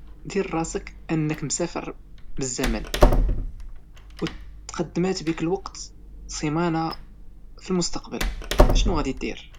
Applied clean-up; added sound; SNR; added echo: none; Door; -3 dB; none.